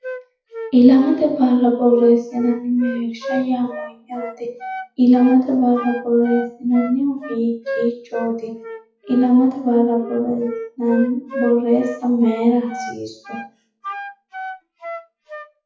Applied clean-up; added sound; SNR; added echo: classical method WPE with log-MMSE.